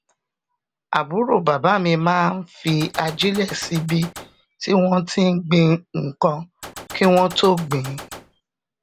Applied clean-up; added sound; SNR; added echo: none; Gunshot, gunfire; 16 dB; none.